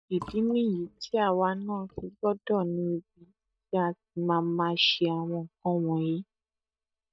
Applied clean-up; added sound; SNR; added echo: neural mask model DeepFilterNet 3.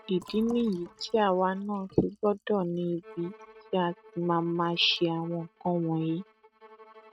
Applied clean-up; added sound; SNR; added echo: neural mask model RNNoise.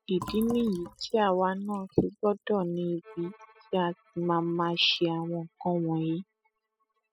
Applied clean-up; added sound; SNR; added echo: classical method spectral subtraction.